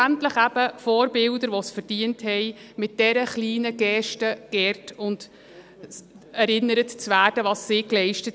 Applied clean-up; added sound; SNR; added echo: none; none; none; none.